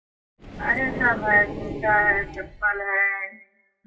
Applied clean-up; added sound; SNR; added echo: classical method WPE with log-MMSE.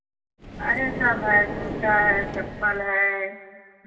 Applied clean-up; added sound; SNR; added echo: none; Car; 7 dB; reverberation time 2.4 s.